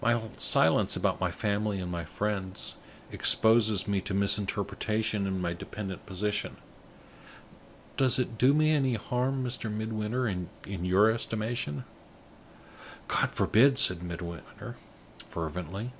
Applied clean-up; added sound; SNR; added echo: none; none; none; none.